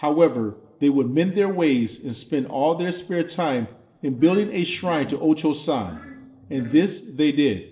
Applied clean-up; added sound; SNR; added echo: neural separator model SepFormer DNS4.